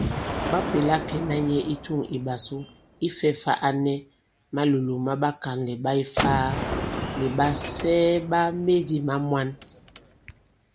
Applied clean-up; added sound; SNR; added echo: none; Gunshot, gunfire; 9 dB; none.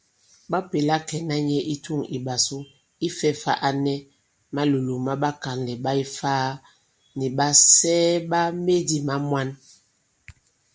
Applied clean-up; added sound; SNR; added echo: none; none; none; none.